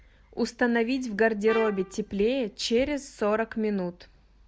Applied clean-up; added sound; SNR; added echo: none; Trumpet; 13 dB; none.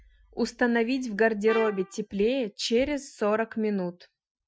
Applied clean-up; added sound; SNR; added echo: classical method Wiener filter.